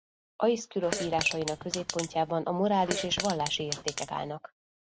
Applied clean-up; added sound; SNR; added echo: none; Fart; 6 dB; none.